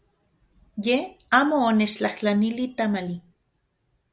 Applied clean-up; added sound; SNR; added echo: none; none; none; none.